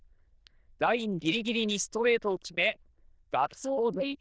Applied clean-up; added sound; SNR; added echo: neural diffusion model UNIVERSE++.